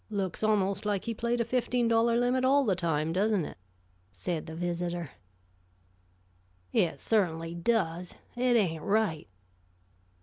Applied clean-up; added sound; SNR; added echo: none; none; none; none.